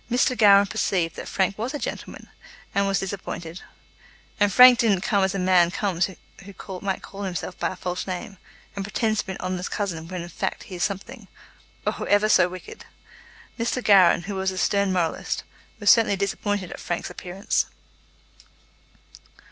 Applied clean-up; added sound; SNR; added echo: none; none; none; none.